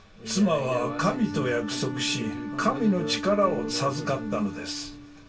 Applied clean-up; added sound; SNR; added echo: none; Wind instrument, woodwind instrument; 10 dB; reverberation time 0.2 s.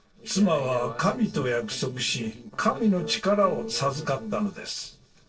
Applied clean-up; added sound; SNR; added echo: neural separator model SepFormer DNS4.